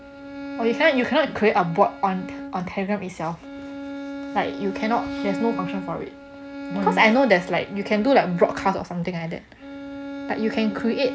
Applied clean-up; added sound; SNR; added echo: none; Bowed string instrument; 11 dB; none.